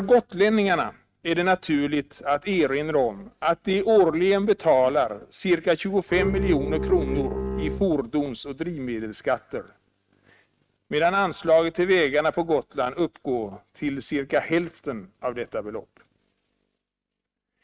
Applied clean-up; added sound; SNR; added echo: neural mask model RNNoise.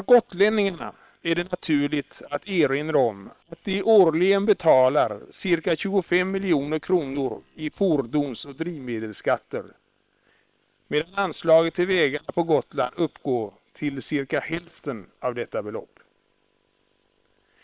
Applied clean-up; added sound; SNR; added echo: neural separator model SepFormer WHAM!.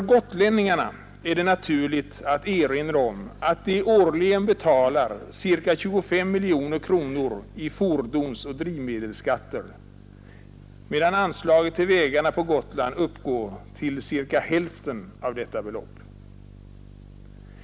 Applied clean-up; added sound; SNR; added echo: none; none; none; none.